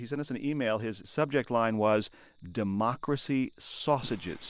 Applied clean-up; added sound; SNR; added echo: neural mask model Resemble Enhance denoiser.